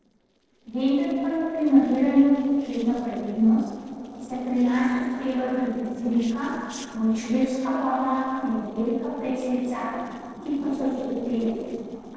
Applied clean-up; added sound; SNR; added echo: neural separator model SepFormer DNS4.